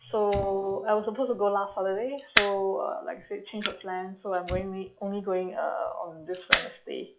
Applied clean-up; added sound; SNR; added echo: classical method log-MMSE.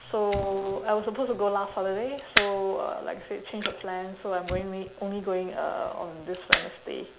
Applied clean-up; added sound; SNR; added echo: none; Fire; 5 dB; none.